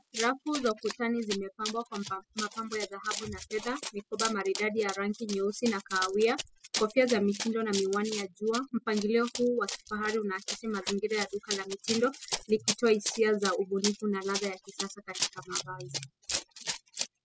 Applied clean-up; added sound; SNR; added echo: classical method spectral subtraction.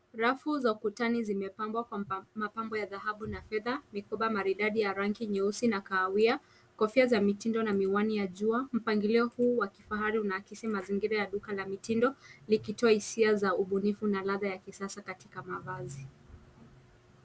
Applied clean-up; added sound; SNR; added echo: none; none; none; none.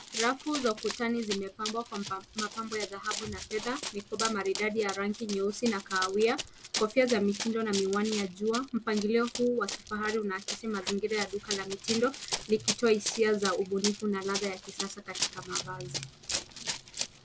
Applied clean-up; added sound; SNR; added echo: none; Run; 8 dB; none.